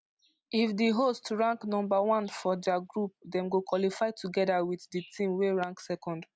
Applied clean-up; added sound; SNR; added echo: none; none; none; none.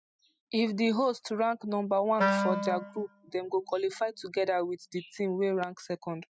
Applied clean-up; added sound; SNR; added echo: classical method spectral subtraction.